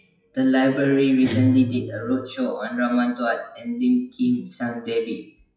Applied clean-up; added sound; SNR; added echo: classical method WPE with log-MMSE.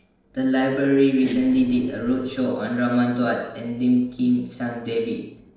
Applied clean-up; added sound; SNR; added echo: neural separator model SepFormer DNS4.